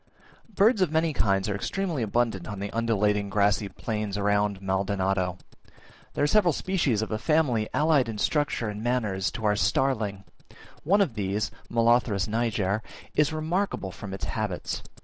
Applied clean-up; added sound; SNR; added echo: neural separator model SepFormer DNS4.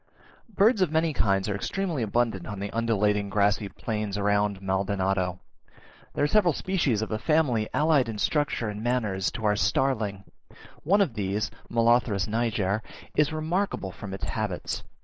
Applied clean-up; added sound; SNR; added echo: neural mask model Resemble Enhance denoiser.